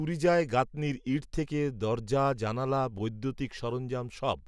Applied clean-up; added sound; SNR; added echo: none; none; none; none.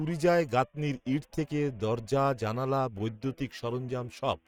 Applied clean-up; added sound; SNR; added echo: neural mask model RNNoise.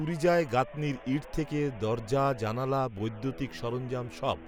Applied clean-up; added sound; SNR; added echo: none; Guitar; 18 dB; none.